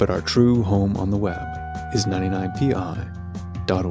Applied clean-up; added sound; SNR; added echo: none; Wind instrument, woodwind instrument; 14 dB; none.